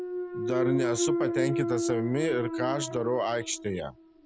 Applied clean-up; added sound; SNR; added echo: none; Thump, thud; 1 dB; none.